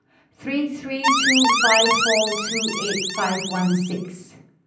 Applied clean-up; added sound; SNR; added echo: none; Alarm; -2 dB; reverberation time 0.6 s.